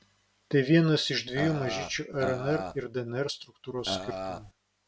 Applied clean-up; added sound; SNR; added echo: none; Burping, eructation; 6 dB; none.